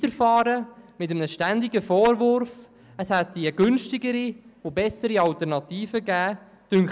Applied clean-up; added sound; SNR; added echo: none; none; none; none.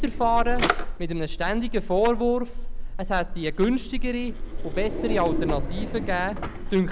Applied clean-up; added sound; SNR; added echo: none; Drawer open or close; 0 dB; none.